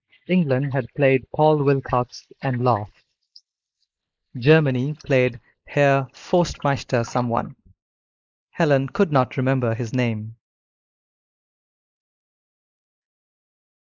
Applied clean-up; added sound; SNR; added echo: neural mask model Resemble Enhance denoiser.